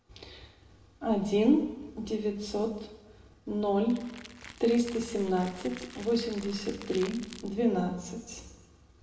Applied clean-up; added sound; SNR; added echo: none; Crackle; 17 dB; reverberation time 0.8 s.